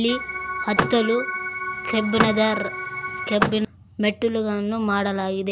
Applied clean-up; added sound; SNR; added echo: none; Vehicle + Organ; 4 dB; none.